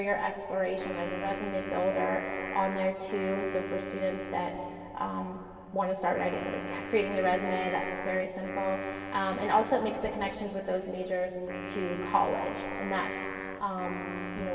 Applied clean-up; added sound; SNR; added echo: none; Wind instrument, woodwind instrument; 8 dB; reverberation time 2.4 s.